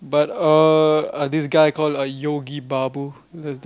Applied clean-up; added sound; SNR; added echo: none; none; none; none.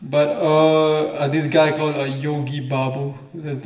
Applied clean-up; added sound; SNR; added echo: none; none; none; reverberation time 1.0 s.